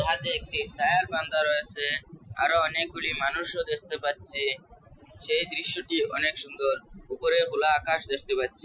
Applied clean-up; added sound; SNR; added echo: classical method Wiener filter.